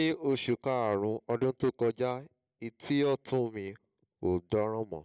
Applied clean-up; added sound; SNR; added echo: none; none; none; none.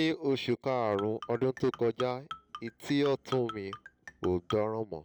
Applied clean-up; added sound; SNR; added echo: none; Marimba, xylophone; 14 dB; none.